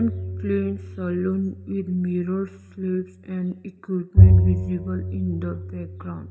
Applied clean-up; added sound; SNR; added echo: none; Bowed string instrument; -4 dB; reverberation time 2.1 s.